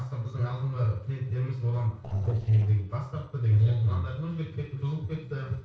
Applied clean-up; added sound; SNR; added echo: neural separator model SepFormer DNS4.